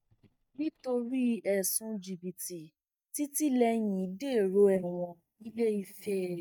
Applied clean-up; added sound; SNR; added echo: neural mask model DeepFilterNet 3.